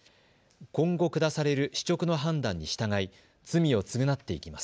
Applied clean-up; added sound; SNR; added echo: none; none; none; none.